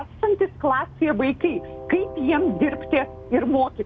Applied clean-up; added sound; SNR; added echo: none; Train; 14 dB; none.